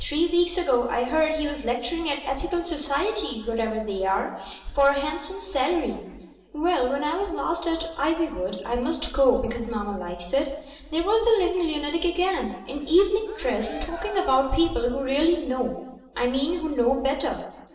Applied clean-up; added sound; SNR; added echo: none; Cheering; 16 dB; reverberation time 1.0 s.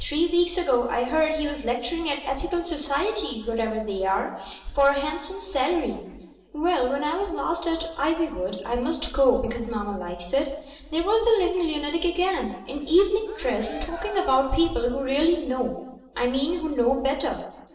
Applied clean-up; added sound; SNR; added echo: neural separator model SepFormer DNS4.